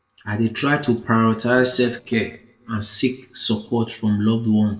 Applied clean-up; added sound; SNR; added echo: neural separator model SepFormer DNS4.